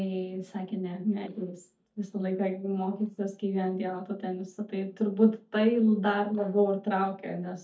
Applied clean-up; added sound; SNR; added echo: neural mask model DeepFilterNet 3.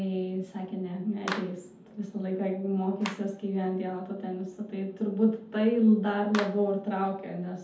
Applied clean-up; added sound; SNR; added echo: none; Clapping; 16 dB; reverberation time 0.6 s.